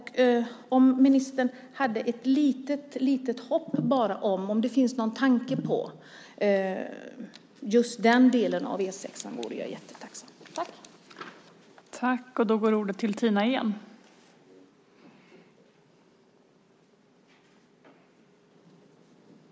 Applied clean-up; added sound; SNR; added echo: none; none; none; none.